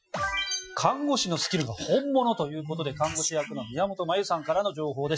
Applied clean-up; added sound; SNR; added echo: classical method Wiener filter.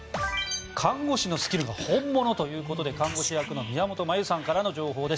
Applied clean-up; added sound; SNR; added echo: none; Camera; 10 dB; none.